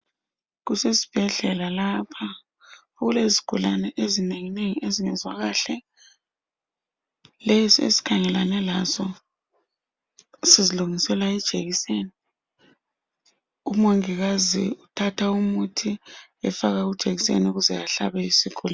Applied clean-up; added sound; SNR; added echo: none; none; none; none.